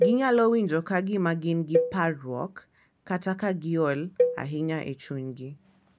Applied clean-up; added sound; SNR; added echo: none; Cowbell; 4 dB; none.